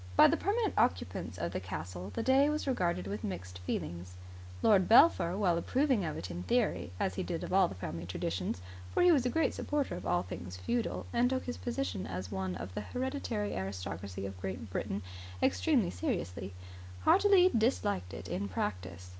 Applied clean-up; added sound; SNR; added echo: none; none; none; none.